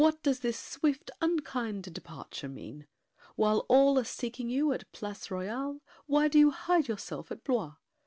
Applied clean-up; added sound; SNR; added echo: none; none; none; none.